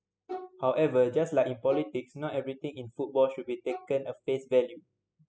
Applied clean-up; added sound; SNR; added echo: classical method spectral subtraction.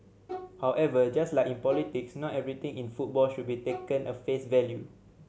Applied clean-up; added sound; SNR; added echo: none; Bowed string instrument; 15 dB; none.